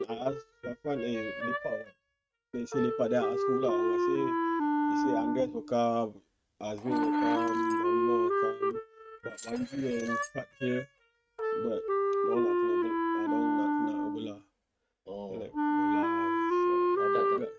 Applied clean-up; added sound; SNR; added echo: neural mask model RNNoise.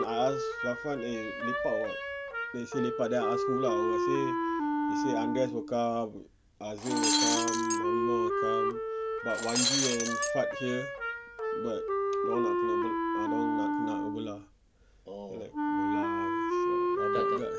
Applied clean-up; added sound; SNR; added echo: none; Shatter + Wind instrument, woodwind instrument; -5 dB; none.